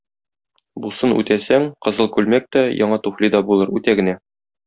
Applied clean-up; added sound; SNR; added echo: none; none; none; none.